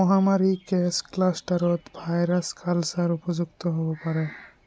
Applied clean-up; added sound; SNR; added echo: none; none; none; none.